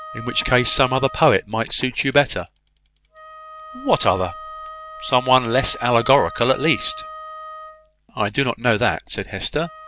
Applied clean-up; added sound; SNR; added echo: none; Wind instrument, woodwind instrument; 16 dB; none.